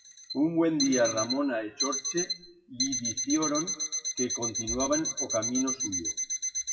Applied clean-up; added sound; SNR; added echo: classical method WPE with log-MMSE.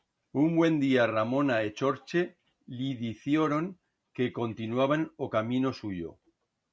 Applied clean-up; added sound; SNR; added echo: none; none; none; none.